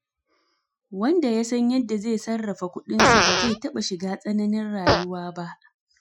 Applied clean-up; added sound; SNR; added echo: classical method Wiener filter.